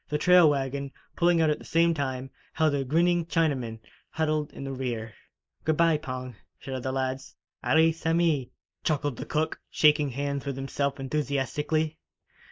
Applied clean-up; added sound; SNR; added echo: neural mask model Resemble Enhance denoiser.